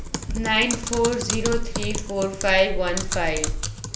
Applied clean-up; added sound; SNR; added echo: none; Typing; 2 dB; none.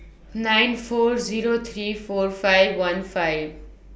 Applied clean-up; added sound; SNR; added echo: none; none; none; none.